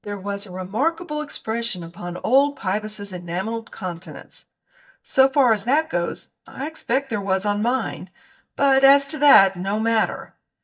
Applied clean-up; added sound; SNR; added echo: neural mask model DeepFilterNet 3.